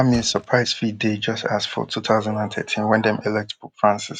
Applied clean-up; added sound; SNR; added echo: neural mask model RNNoise.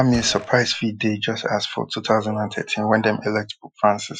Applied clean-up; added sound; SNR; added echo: classical method Wiener filter.